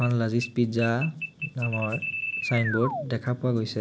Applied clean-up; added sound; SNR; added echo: none; Alarm; 7 dB; none.